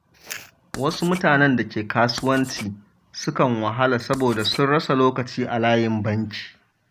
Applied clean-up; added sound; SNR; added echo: none; Whoosh, swoosh, swish + Writing; 18 dB; none.